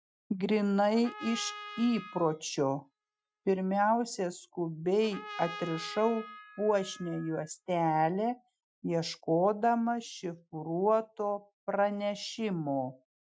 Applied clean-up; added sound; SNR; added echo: classical method Wiener filter.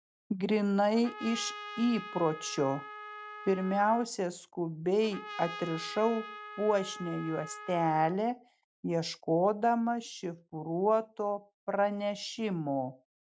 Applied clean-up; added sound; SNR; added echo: none; Trumpet; 13 dB; none.